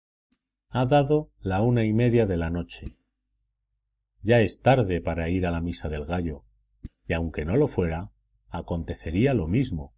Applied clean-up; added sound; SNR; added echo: neural mask model DeepFilterNet 3.